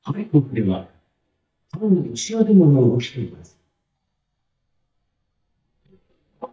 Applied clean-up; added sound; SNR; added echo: neural mask model DeepFilterNet 3.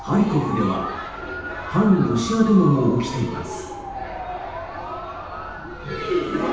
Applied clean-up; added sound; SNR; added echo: none; Motor vehicle (road) / Siren; 10 dB; reverberation time 0.9 s.